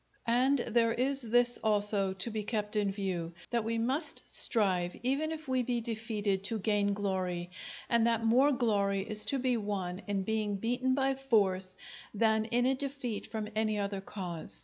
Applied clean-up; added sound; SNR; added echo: none; none; none; none.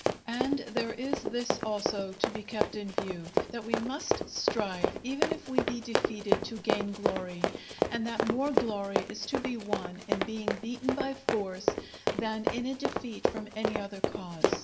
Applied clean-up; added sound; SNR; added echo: none; Run; -3 dB; reverberation time 0.3 s.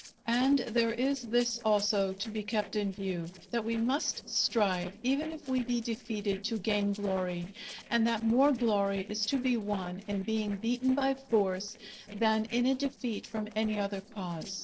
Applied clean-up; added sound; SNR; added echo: neural separator model SepFormer DNS4.